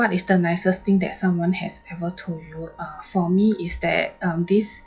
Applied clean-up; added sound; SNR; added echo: classical method log-MMSE.